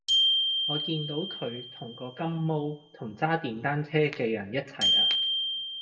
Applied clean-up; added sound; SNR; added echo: none; Glockenspiel; -2 dB; reverberation time 0.7 s.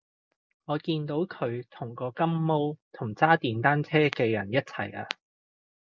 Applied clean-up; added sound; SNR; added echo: none; none; none; none.